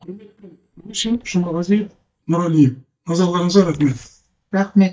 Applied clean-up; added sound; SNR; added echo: neural mask model DeepFilterNet 3.